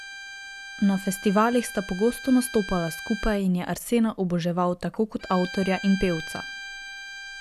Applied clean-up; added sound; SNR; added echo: none; Bowed string instrument; 13 dB; none.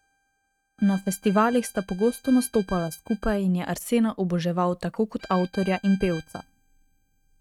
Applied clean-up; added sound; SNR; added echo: neural mask model RNNoise.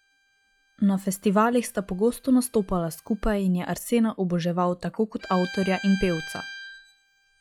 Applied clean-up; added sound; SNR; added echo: classical method log-MMSE.